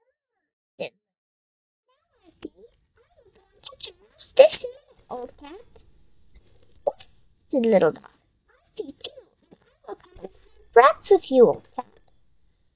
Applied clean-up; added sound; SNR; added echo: neural mask model DeepFilterNet 3.